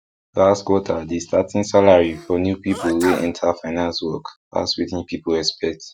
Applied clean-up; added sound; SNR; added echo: none; Sneeze; 14 dB; none.